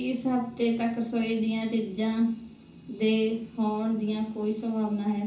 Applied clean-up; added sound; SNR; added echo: none; none; none; reverberation time 0.6 s.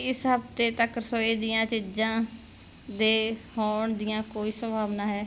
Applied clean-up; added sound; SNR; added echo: none; none; none; none.